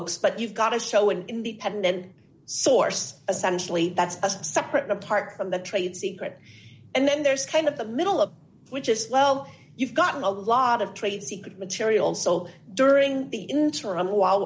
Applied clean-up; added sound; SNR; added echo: none; none; none; none.